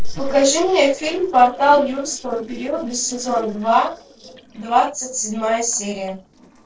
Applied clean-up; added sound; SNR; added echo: neural separator model SepFormer DNS4.